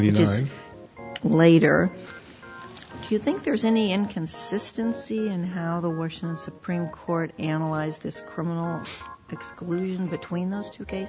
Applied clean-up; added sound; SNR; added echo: none; Organ; 18 dB; none.